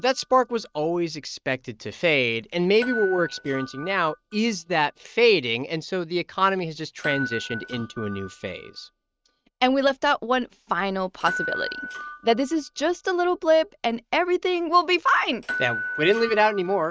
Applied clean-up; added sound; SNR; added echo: neural mask model RNNoise.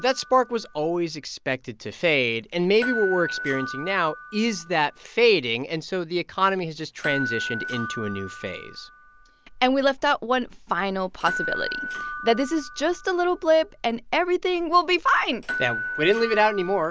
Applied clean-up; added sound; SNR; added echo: none; Door / Bell; 11 dB; none.